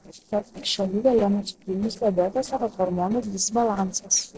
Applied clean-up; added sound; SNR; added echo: neural separator model SepFormer DNS4.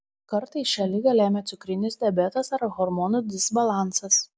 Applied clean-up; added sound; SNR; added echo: none; none; none; none.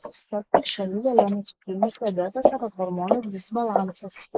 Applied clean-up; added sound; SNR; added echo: neural mask model Resemble Enhance denoiser.